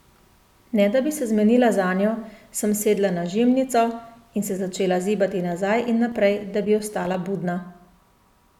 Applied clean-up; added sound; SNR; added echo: none; none; none; none.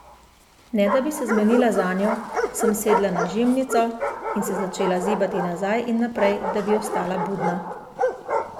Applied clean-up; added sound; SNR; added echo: none; Bark; 4 dB; none.